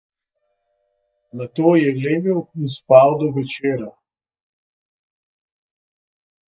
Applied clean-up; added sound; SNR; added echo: neural mask model DeepFilterNet 3.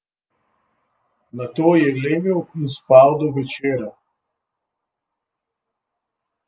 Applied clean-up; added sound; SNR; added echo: none; none; none; none.